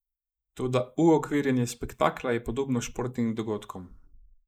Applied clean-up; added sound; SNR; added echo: neural mask model Resemble Enhance denoiser.